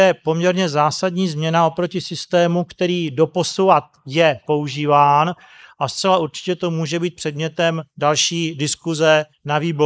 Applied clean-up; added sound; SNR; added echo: neural mask model Resemble Enhance denoiser.